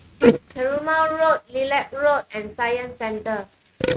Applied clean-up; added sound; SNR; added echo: neural mask model RNNoise.